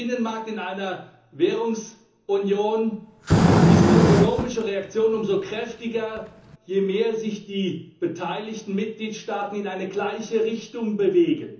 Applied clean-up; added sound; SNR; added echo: none; Fire; -5 dB; reverberation time 0.7 s.